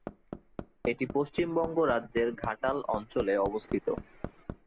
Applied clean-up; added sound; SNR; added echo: none; Hammer; 11 dB; none.